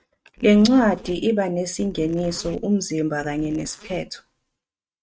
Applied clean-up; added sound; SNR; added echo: neural mask model RNNoise.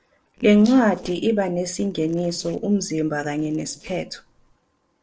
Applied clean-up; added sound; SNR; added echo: neural separator model SepFormer DNS4.